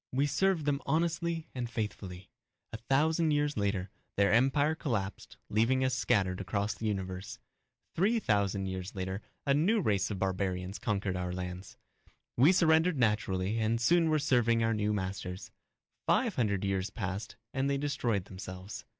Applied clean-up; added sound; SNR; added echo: none; none; none; none.